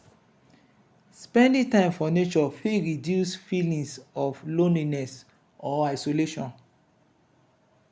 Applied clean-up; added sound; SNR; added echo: none; none; none; none.